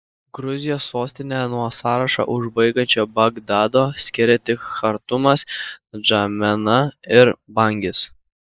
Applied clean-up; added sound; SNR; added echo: neural mask model Resemble Enhance denoiser.